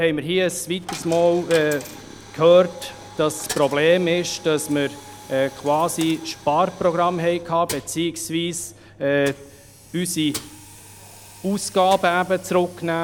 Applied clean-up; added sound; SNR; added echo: none; Coin (dropping); 18 dB; none.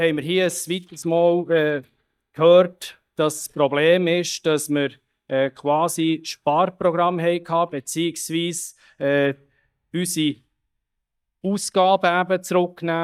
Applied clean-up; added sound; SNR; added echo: neural mask model DeepFilterNet 3.